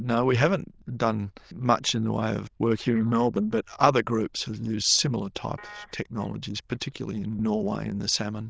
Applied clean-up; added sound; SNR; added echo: neural diffusion model UNIVERSE++.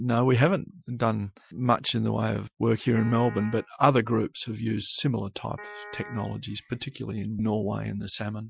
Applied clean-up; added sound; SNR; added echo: classical method Wiener filter.